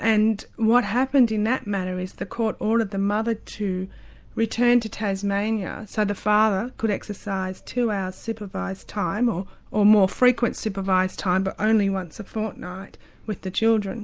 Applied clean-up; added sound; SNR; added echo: none; none; none; none.